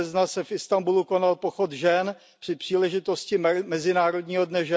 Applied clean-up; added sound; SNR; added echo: none; none; none; none.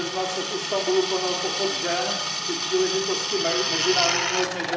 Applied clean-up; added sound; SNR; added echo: none; Drill; 0 dB; reverberation time 0.9 s.